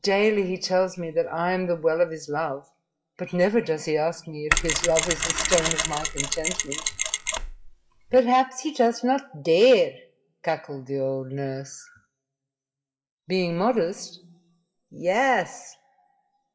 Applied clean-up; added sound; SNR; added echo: classical method WPE with log-MMSE.